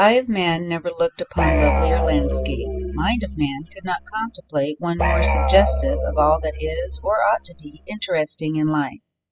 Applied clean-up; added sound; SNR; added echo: classical method spectral subtraction.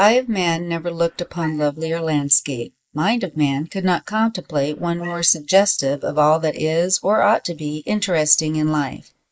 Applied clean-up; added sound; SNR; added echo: neural mask model Resemble Enhance denoiser.